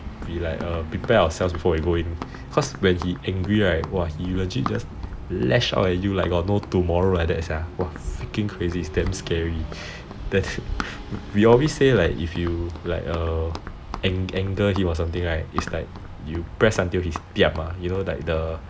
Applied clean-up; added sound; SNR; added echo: none; Run; 16 dB; none.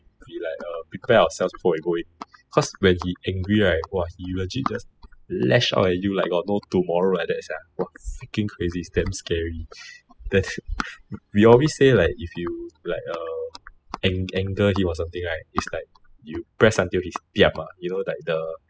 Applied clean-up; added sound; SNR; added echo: classical method spectral subtraction.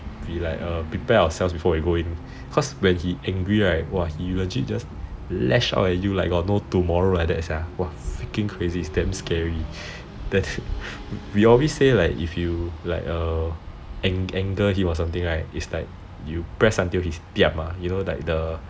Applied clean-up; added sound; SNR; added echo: none; none; none; none.